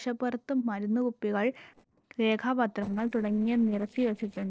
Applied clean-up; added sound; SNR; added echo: neural separator model SepFormer DNS4.